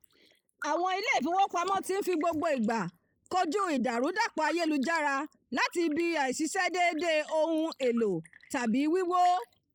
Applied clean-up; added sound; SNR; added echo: neural mask model Resemble Enhance denoiser.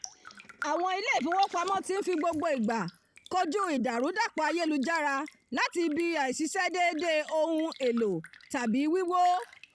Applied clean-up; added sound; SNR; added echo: none; Raindrop; 18 dB; none.